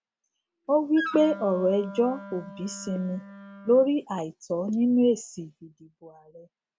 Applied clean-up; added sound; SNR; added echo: none; Wind instrument, woodwind instrument; 14 dB; none.